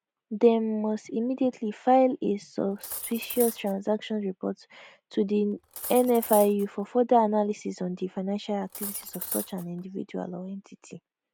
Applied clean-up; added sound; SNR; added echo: none; Cutlery, silverware; 11 dB; none.